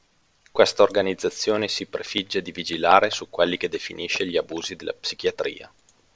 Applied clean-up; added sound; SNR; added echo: none; none; none; none.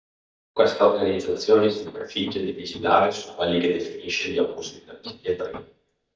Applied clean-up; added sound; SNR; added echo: neural mask model DeepFilterNet 3.